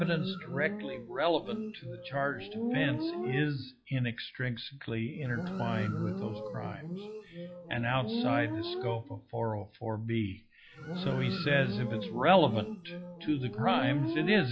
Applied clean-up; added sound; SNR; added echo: classical method log-MMSE.